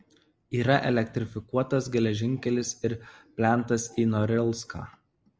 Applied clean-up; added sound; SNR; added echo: none; none; none; none.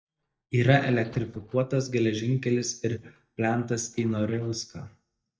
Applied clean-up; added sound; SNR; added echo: neural mask model DeepFilterNet 3.